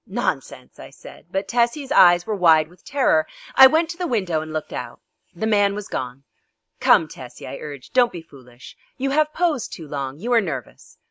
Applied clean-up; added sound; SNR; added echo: none; none; none; none.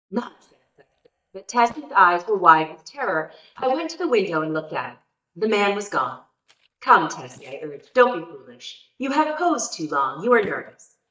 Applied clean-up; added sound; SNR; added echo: neural mask model DeepFilterNet 3.